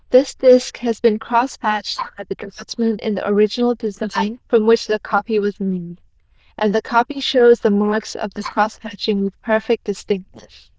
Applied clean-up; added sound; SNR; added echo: neural diffusion model UNIVERSE++.